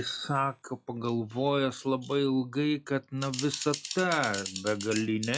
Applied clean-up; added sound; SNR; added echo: classical method log-MMSE.